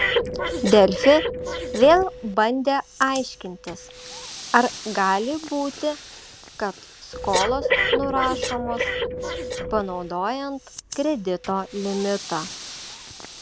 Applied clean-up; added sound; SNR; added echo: none; Breathing; 6 dB; none.